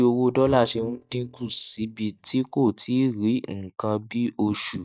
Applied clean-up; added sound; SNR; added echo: neural mask model DeepFilterNet 3.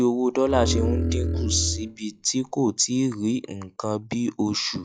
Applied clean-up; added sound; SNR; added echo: classical method log-MMSE.